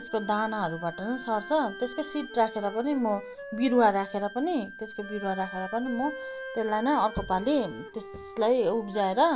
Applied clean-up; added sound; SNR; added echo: none; Wind instrument, woodwind instrument + Wind instrument, woodwind instrument; 13 dB; none.